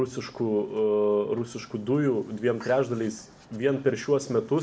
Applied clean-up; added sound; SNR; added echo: none; none; none; none.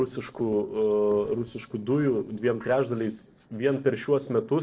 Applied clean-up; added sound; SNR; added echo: neural separator model SepFormer DNS4.